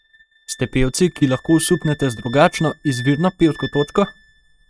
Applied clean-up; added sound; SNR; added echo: neural mask model RNNoise.